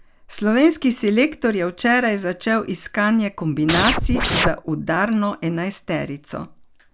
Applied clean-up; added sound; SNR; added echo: none; Scratching (performance technique); -1 dB; none.